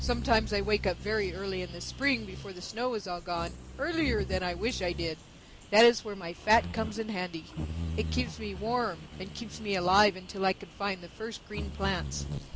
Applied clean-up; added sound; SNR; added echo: none; Bird vocalization, bird call, bird song; 8 dB; none.